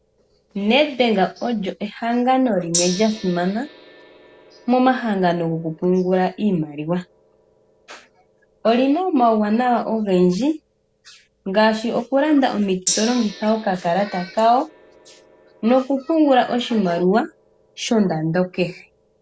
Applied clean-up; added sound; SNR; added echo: none; Gong; 16 dB; none.